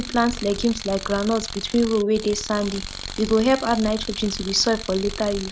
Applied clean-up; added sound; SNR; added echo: none; Tools; 11 dB; none.